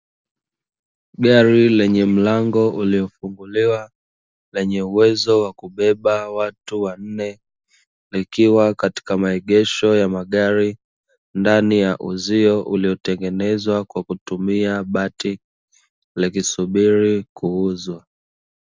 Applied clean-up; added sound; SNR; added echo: none; none; none; none.